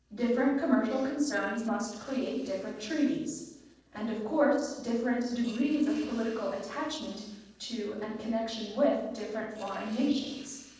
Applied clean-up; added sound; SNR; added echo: neural separator model SepFormer DNS4.